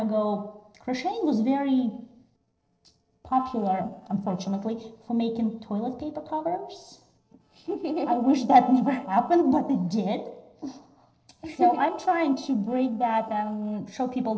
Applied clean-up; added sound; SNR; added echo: neural separator model SepFormer DNS4.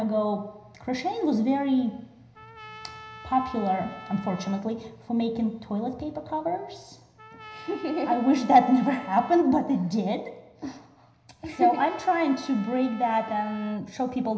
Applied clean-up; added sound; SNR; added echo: none; Trumpet; 19 dB; reverberation time 0.9 s.